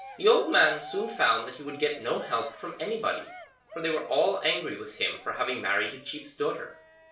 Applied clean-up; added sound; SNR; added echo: none; Cheering; 20 dB; reverberation time 0.4 s.